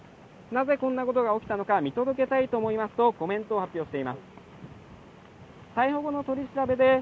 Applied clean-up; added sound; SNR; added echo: none; none; none; none.